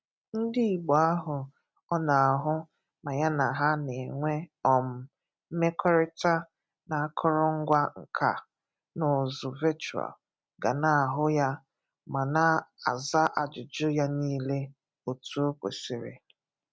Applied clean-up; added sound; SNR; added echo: none; none; none; none.